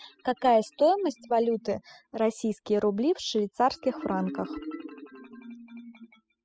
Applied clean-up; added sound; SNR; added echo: classical method spectral subtraction.